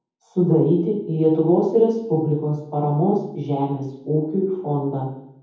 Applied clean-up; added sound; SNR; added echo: none; none; none; reverberation time 0.9 s.